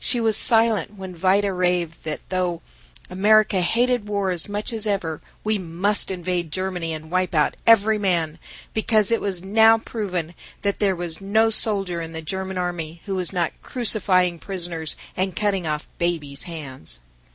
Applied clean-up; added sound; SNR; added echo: none; none; none; none.